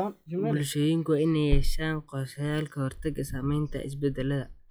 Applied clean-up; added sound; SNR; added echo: classical method log-MMSE.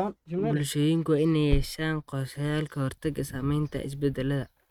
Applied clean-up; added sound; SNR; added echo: neural mask model RNNoise.